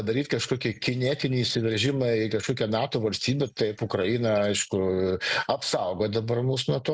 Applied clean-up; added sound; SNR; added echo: neural separator model SepFormer DNS4.